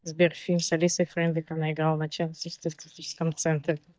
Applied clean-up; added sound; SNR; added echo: neural mask model DeepFilterNet 3.